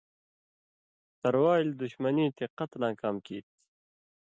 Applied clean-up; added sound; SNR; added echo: none; none; none; none.